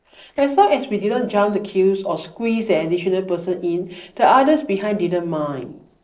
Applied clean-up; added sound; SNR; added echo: neural separator model SepFormer DNS4.